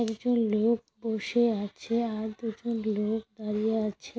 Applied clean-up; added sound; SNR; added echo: none; none; none; none.